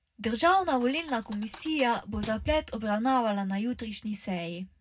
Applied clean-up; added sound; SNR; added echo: none; Thump, thud; 20 dB; reverberation time 0.3 s.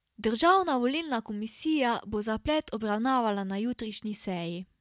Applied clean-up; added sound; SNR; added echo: none; none; none; none.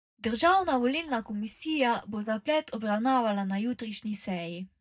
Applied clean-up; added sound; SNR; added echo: neural mask model DeepFilterNet 3.